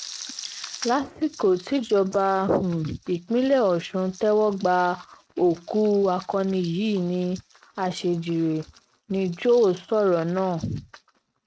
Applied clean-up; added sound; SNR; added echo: neural mask model RNNoise.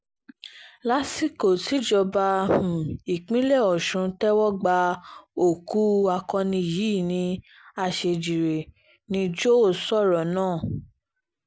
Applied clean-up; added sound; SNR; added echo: none; none; none; none.